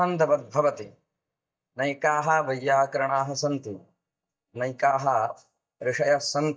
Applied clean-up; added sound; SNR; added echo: neural mask model DeepFilterNet 3.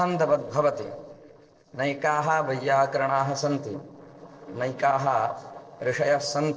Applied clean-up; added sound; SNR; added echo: neural separator model SepFormer DNS4.